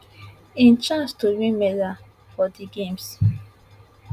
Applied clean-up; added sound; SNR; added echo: none; none; none; none.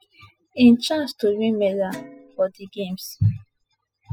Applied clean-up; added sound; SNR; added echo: classical method spectral subtraction.